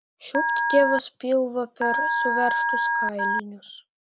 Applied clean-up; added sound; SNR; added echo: none; Telephone; -1 dB; none.